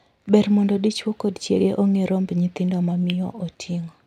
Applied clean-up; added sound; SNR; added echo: none; none; none; none.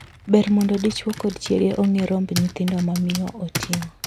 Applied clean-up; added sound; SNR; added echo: none; Computer keyboard; 12 dB; none.